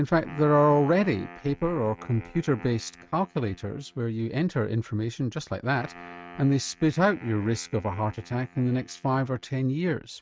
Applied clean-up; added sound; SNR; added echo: neural mask model RNNoise.